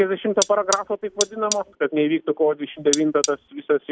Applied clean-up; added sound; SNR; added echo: none; Cutlery, silverware; 7 dB; none.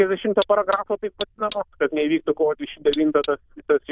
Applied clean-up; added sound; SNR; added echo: neural diffusion model UNIVERSE++.